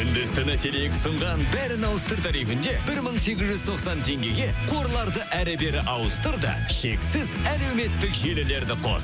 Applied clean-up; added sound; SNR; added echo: none; none; none; none.